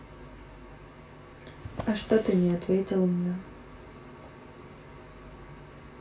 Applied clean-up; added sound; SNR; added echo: none; Drawer open or close; 13 dB; reverberation time 0.2 s.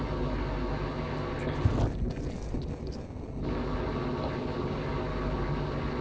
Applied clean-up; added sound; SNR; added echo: neural separator model SepFormer DNS4.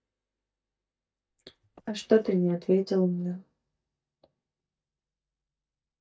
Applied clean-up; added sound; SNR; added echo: neural mask model DeepFilterNet 3.